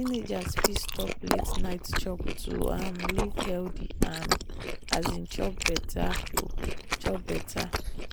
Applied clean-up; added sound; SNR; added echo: neural mask model Resemble Enhance denoiser.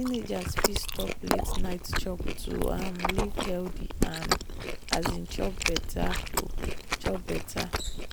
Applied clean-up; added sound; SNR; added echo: none; Chewing, mastication; -5 dB; none.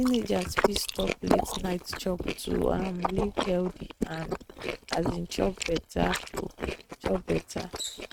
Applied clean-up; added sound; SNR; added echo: neural mask model RNNoise.